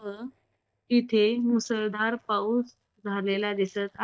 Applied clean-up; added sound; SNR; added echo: neural mask model DeepFilterNet 3.